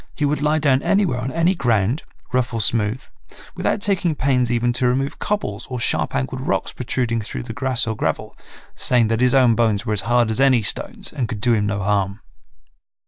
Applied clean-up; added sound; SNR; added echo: none; none; none; none.